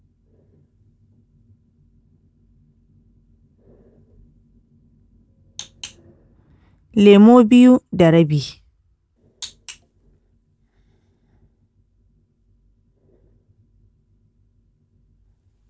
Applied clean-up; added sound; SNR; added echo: none; none; none; none.